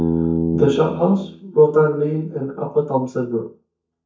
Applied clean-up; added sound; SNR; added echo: neural mask model DeepFilterNet 3.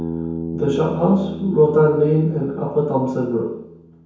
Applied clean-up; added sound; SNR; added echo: none; Bass guitar; 11 dB; reverberation time 1.0 s.